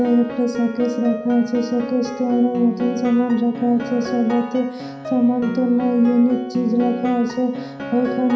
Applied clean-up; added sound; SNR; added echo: none; Piano; 11 dB; reverberation time 0.9 s.